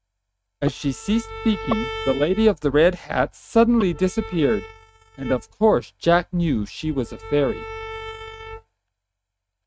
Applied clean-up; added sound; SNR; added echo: neural mask model RNNoise.